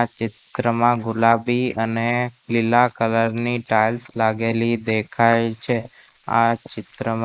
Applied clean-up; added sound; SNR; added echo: neural mask model Resemble Enhance denoiser.